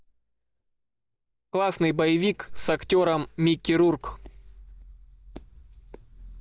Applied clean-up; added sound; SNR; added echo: neural mask model DeepFilterNet 3.